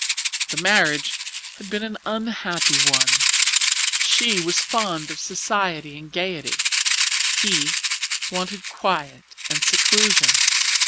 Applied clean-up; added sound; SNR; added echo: none; Rattle (instrument); -5 dB; none.